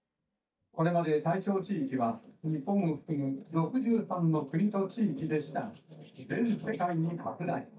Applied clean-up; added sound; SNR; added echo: neural mask model DeepFilterNet 3.